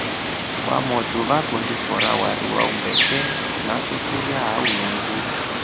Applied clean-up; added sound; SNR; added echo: none; Water; -5 dB; none.